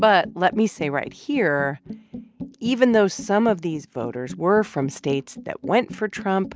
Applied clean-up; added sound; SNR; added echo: none; none; none; none.